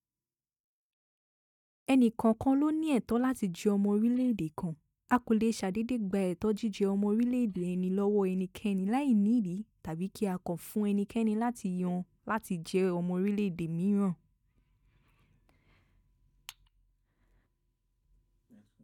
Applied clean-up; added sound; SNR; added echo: neural mask model DeepFilterNet 3.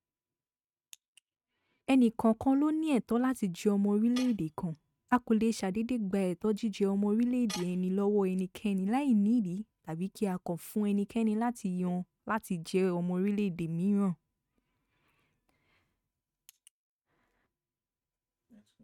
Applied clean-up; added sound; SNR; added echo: neural mask model RNNoise.